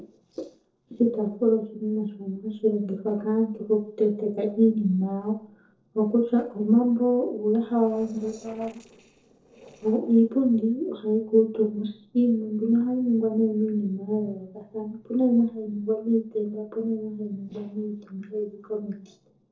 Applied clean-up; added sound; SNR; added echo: neural separator model SepFormer DNS4.